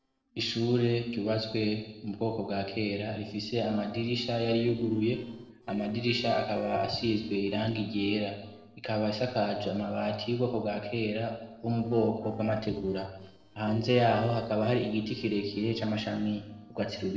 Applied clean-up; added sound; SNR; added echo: neural separator model SepFormer DNS4.